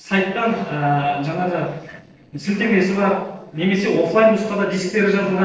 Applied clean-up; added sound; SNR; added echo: neural separator model SepFormer DNS4.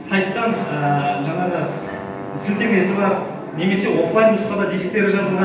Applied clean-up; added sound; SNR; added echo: none; Brass instrument; 14 dB; reverberation time 0.9 s.